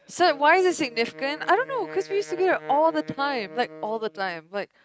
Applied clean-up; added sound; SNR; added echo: neural mask model RNNoise.